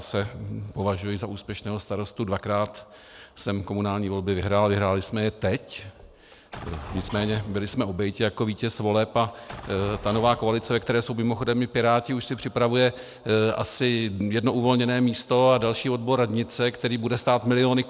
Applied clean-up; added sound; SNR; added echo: none; Explosion; 16 dB; none.